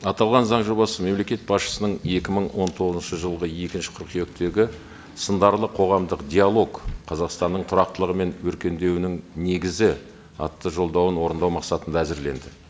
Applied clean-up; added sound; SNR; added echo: none; none; none; none.